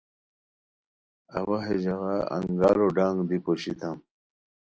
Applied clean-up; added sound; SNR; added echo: none; none; none; none.